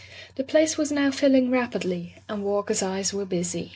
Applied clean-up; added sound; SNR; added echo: none; none; none; none.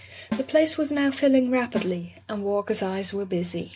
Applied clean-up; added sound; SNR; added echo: none; Snare drum; 13 dB; none.